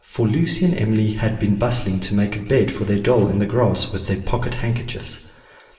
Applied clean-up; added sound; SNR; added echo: none; none; none; reverberation time 1.1 s.